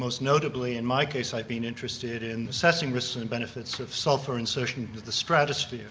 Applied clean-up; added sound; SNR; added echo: none; none; none; none.